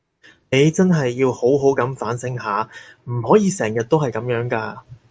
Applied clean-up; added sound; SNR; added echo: none; none; none; none.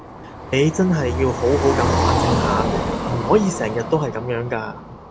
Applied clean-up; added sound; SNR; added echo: none; Car passing by; 2 dB; none.